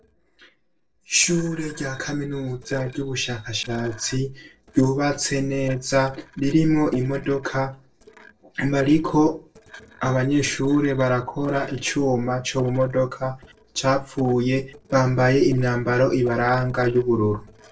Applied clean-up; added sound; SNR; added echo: neural separator model SepFormer DNS4.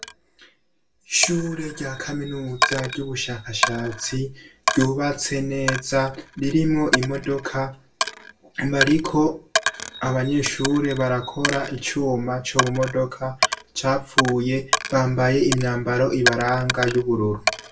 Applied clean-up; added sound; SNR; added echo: none; Coin (dropping); 5 dB; reverberation time 0.2 s.